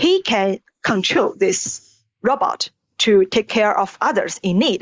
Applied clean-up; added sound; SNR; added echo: neural mask model Resemble Enhance denoiser.